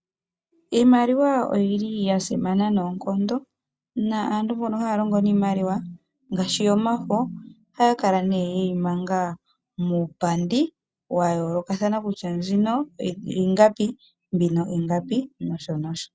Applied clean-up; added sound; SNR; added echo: none; none; none; none.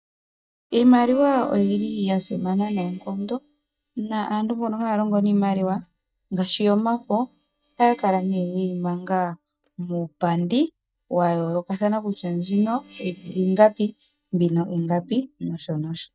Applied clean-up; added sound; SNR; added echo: neural mask model DeepFilterNet 3.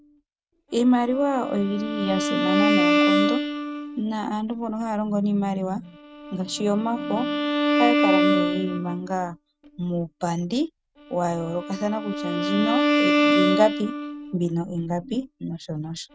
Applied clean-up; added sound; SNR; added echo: neural mask model RNNoise.